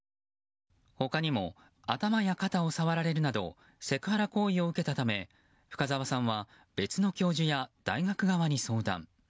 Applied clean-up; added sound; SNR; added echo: none; none; none; none.